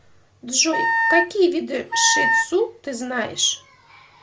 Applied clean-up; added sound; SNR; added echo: none; Wind instrument, woodwind instrument; -2 dB; none.